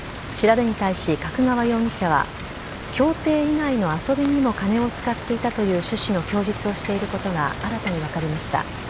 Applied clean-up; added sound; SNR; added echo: none; Rain; 10 dB; none.